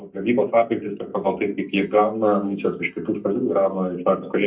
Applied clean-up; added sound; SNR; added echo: neural mask model DeepFilterNet 3.